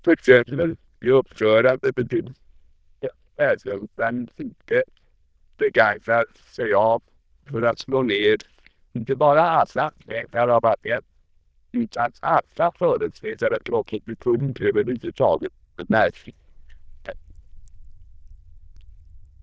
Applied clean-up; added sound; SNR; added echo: neural diffusion model UNIVERSE++.